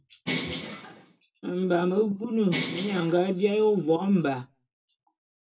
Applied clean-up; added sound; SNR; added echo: none; Bell; 5 dB; reverberation time 0.2 s.